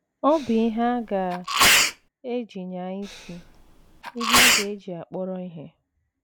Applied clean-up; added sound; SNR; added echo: none; Sneeze; -5 dB; none.